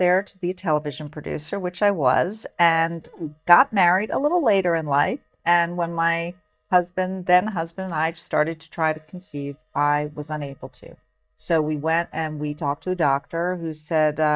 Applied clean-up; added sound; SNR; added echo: neural mask model DeepFilterNet 3.